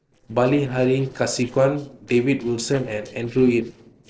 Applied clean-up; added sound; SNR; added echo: neural separator model SepFormer DNS4.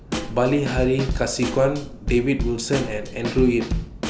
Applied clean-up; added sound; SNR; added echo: none; Snare drum / Drum kit; 5 dB; none.